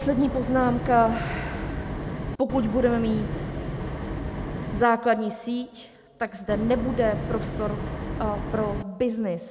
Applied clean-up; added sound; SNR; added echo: none; Wind; 4 dB; none.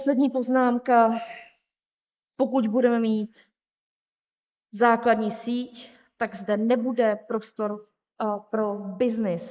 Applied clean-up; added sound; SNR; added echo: neural mask model Resemble Enhance denoiser.